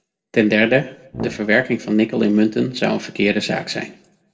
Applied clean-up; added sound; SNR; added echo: none; Brass instrument; 13 dB; reverberation time 0.5 s.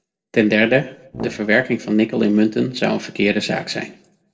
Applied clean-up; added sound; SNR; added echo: neural separator model SepFormer DNS4.